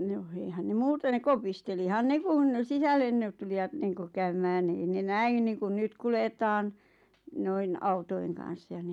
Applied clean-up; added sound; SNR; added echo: none; none; none; none.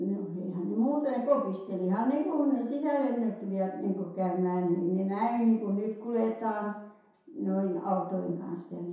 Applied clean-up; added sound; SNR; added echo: none; none; none; reverberation time 0.7 s.